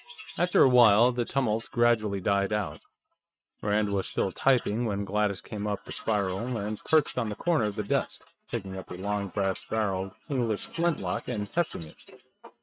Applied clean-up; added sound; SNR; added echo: neural mask model RNNoise.